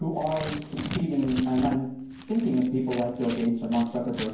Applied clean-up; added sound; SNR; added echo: none; Scissors; 10 dB; reverberation time 0.9 s.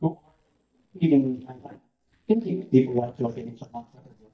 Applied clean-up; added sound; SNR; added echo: neural mask model DeepFilterNet 3.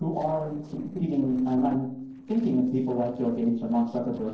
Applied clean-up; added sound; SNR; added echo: neural separator model SepFormer DNS4.